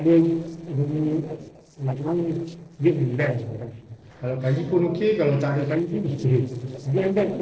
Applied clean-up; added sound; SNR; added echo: neural separator model SepFormer DNS4.